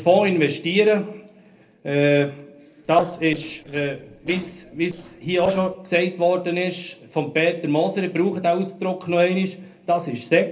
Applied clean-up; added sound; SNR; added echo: neural separator model SepFormer DNS4.